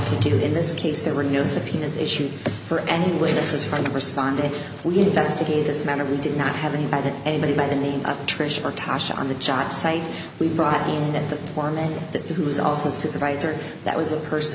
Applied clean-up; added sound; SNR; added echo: none; none; none; none.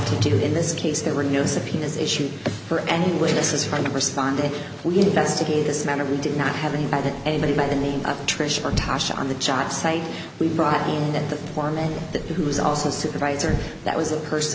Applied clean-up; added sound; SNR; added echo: none; Sliding door / Slam / Wood; 11 dB; none.